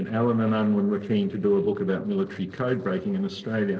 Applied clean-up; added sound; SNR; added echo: neural separator model SepFormer DNS4.